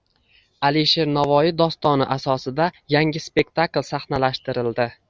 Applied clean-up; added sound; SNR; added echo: none; none; none; none.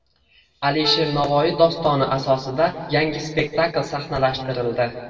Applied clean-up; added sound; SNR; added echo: none; Piano; 12 dB; reverberation time 1.7 s.